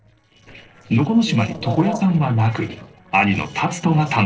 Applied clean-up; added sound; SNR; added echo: neural separator model SepFormer DNS4.